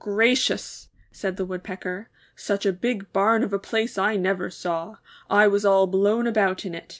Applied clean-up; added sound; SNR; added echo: none; none; none; none.